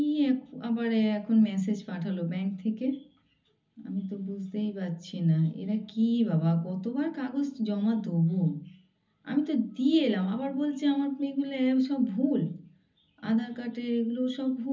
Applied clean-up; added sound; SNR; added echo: none; none; none; reverberation time 0.4 s.